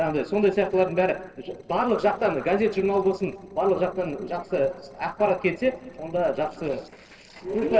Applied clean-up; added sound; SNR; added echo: neural separator model SepFormer DNS4.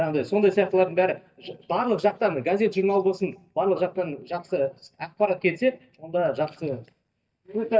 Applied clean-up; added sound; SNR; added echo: neural mask model DeepFilterNet 3.